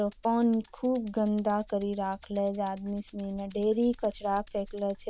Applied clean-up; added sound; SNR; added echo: none; Rattle (instrument) + Clock; 17 dB; none.